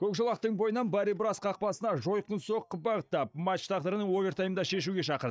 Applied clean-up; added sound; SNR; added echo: neural mask model DeepFilterNet 3.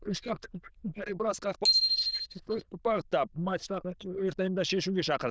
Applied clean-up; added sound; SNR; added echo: neural diffusion model UNIVERSE++.